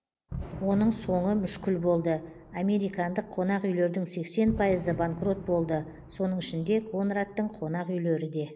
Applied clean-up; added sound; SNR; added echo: none; Fireworks; 14 dB; none.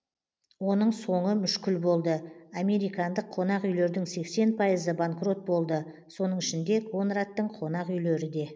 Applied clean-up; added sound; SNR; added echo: none; none; none; none.